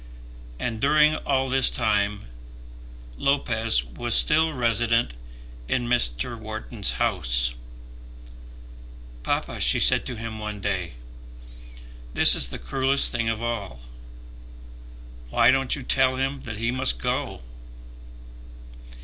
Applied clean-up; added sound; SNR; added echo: none; none; none; none.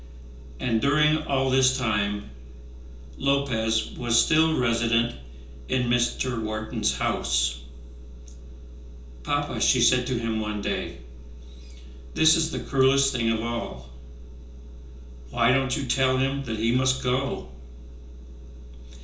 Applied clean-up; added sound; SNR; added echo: none; none; none; reverberation time 0.6 s.